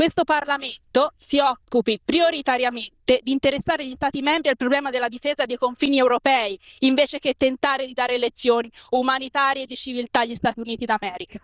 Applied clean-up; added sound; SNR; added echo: neural diffusion model UNIVERSE++.